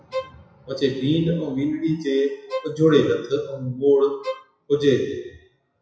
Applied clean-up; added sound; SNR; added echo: classical method WPE with log-MMSE.